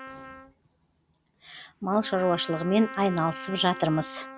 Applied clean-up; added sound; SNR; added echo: none; Trumpet; 14 dB; none.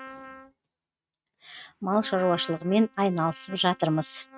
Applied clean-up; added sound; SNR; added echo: neural mask model RNNoise.